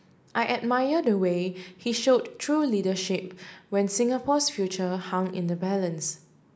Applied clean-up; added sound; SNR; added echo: none; none; none; none.